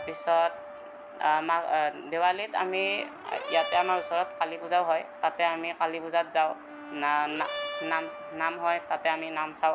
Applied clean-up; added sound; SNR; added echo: none; Brass instrument; 13 dB; none.